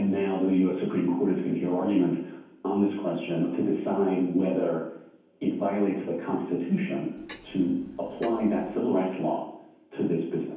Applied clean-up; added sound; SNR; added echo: none; Clock; 20 dB; reverberation time 0.9 s.